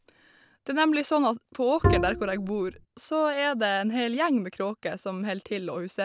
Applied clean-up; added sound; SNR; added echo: none; Bowed string instrument; 0 dB; none.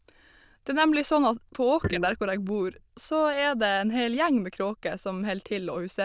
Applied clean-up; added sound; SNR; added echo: neural diffusion model UNIVERSE++.